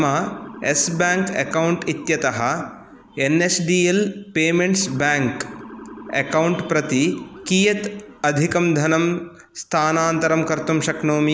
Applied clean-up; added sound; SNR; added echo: none; Motor vehicle (road) / Siren; 18 dB; none.